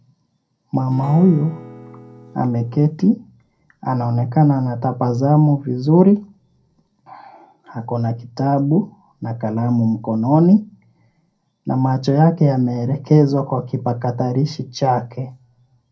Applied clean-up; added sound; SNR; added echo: none; Acoustic guitar / Strum; 17 dB; reverberation time 0.2 s.